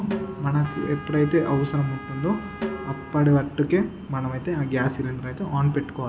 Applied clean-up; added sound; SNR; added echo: none; Trumpet + Snare drum; 13 dB; none.